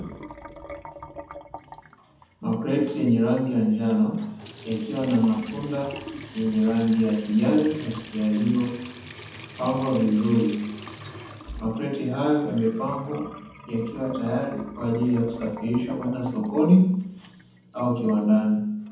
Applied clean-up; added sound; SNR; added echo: none; Trickle, dribble / Sink (filling or washing) / Water tap, faucet; 17 dB; reverberation time 0.8 s.